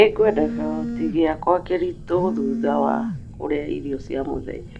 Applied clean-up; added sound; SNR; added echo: none; Telephone; 7 dB; none.